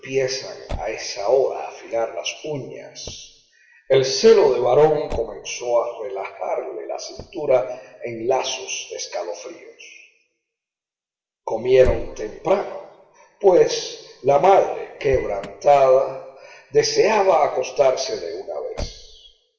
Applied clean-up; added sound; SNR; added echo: none; Motor vehicle (road); 18 dB; reverberation time 1.1 s.